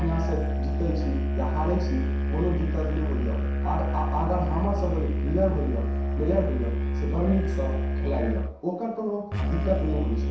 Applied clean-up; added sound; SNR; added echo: none; Musical instrument; -3 dB; reverberation time 0.7 s.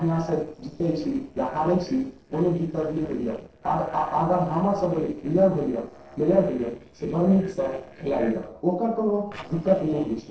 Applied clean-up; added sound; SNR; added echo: neural separator model SepFormer DNS4.